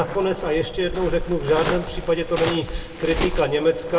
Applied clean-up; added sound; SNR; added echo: none; Waves, surf; 6 dB; reverberation time 1.4 s.